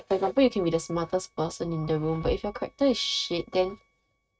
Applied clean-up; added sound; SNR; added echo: neural mask model RNNoise.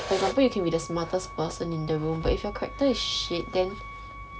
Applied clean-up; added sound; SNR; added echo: none; Wind instrument, woodwind instrument; 15 dB; none.